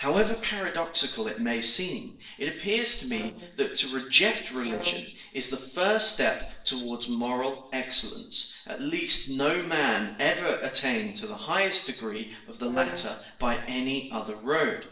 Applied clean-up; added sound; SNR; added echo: neural separator model SepFormer DNS4.